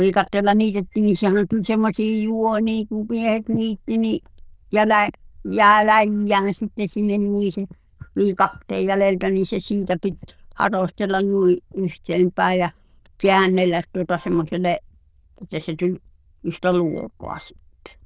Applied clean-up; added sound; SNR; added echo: neural diffusion model UNIVERSE++.